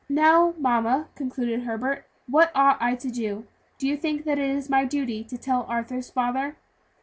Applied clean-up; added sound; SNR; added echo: none; none; none; none.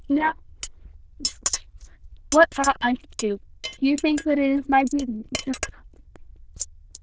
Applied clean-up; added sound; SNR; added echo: neural diffusion model UNIVERSE++.